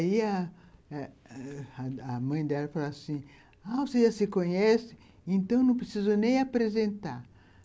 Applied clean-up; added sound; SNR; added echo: none; none; none; none.